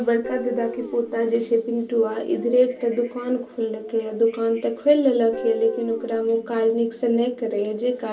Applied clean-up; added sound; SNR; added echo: none; Guitar; 16 dB; reverberation time 0.3 s.